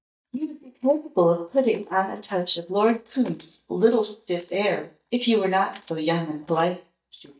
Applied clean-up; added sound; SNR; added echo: neural mask model DeepFilterNet 3.